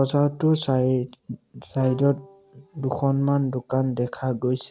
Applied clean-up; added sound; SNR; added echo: none; Bowed string instrument; 20 dB; none.